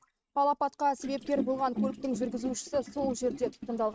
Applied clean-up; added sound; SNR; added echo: neural mask model RNNoise.